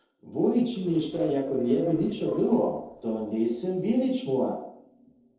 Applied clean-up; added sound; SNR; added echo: neural separator model SepFormer DNS4.